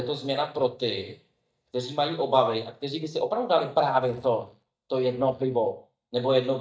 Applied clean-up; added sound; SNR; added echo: neural mask model DeepFilterNet 3.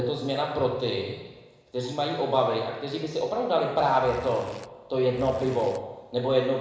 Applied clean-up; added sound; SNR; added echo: none; Zipper (clothing); 16 dB; reverberation time 1.0 s.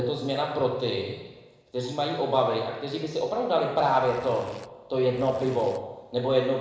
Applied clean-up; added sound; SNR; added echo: neural separator model SepFormer DNS4.